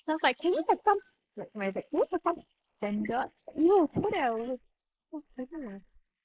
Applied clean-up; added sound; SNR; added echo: neural mask model Resemble Enhance denoiser.